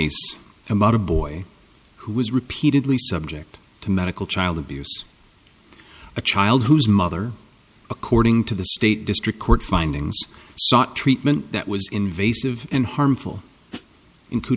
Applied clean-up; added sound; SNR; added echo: none; Hi-hat; 15 dB; none.